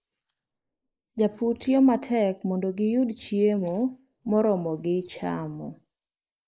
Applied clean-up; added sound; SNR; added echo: neural mask model Resemble Enhance denoiser.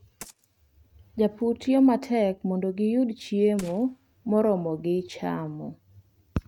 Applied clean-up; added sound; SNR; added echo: neural mask model RNNoise.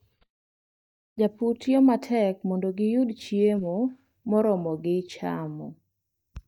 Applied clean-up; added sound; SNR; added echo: neural mask model DeepFilterNet 3.